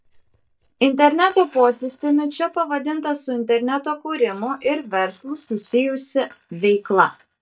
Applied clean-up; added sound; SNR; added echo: neural mask model DeepFilterNet 3.